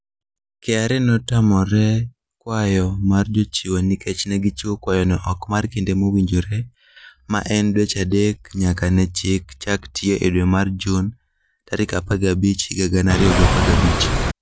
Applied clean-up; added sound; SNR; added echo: none; Engine / Car; -2 dB; none.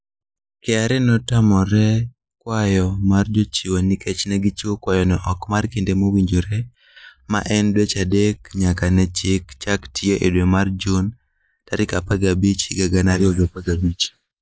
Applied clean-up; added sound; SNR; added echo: neural mask model Resemble Enhance denoiser.